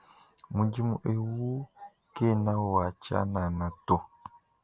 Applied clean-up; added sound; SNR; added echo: none; none; none; none.